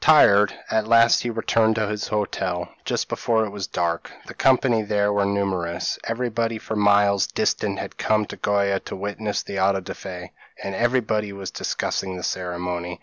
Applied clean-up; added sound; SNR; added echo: none; none; none; none.